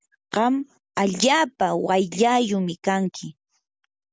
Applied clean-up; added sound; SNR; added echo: none; none; none; none.